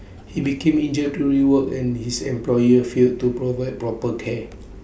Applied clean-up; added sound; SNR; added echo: none; none; none; none.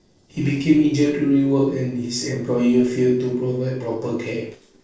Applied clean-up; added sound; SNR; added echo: neural separator model SepFormer DNS4.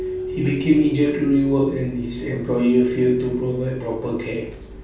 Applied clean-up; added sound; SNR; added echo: none; Keyboard (musical); 14 dB; reverberation time 0.3 s.